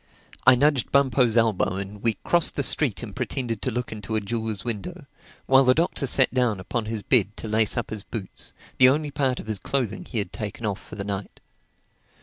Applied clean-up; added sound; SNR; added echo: none; none; none; none.